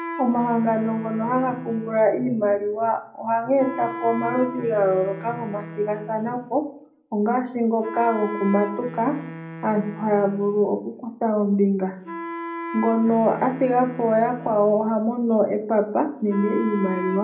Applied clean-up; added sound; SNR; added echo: none; Wind instrument, woodwind instrument; 13 dB; reverberation time 0.5 s.